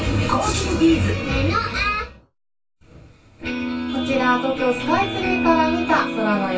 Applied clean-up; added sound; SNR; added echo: none; none; none; reverberation time 0.2 s.